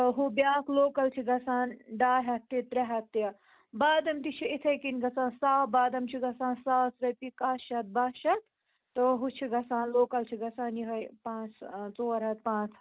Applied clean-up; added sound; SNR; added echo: none; none; none; none.